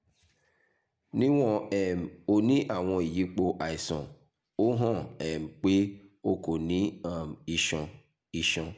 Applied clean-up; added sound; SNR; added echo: none; none; none; none.